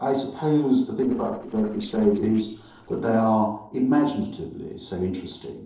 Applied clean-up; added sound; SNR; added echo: neural separator model SepFormer DNS4.